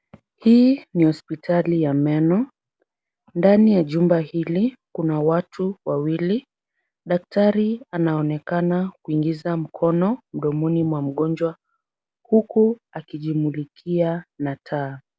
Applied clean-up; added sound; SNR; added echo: none; none; none; none.